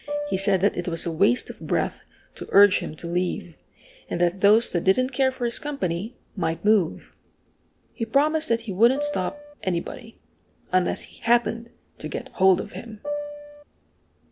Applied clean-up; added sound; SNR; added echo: none; Piano; 6 dB; none.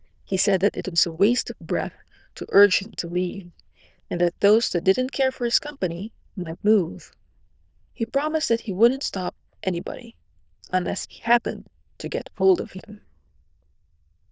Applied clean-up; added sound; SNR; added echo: neural diffusion model UNIVERSE++.